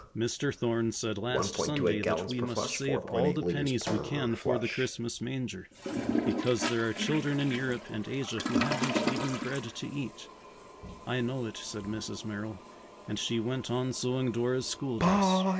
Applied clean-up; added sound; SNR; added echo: none; Toilet flush; 1 dB; none.